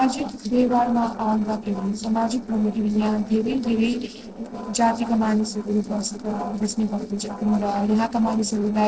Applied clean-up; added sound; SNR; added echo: neural separator model SepFormer DNS4.